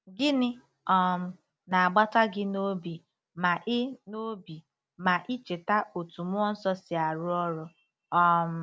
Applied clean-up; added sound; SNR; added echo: none; none; none; none.